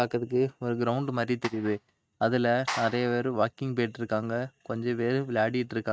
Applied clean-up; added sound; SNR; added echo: neural mask model RNNoise.